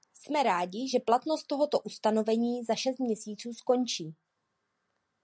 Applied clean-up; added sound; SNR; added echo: none; none; none; none.